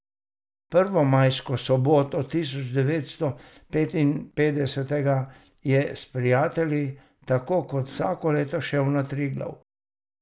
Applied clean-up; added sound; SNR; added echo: none; none; none; none.